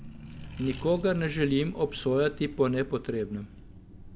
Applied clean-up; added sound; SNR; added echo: none; Accelerating, revving, vroom; 14 dB; none.